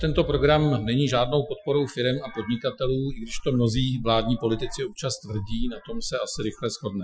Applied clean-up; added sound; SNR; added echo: classical method Wiener filter.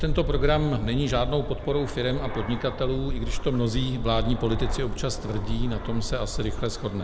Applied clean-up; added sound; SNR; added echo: none; Fixed-wing aircraft, airplane; 2 dB; none.